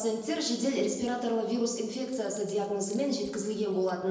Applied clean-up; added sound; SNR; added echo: neural separator model SepFormer DNS4.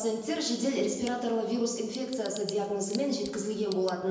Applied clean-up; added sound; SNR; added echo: none; Tick / Bicycle; 19 dB; reverberation time 1.0 s.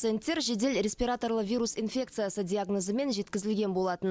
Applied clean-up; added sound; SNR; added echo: none; none; none; none.